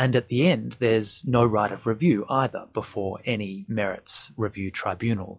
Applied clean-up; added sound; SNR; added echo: classical method log-MMSE.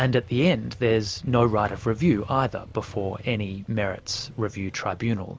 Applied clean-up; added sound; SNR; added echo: none; Motorcycle; 17 dB; none.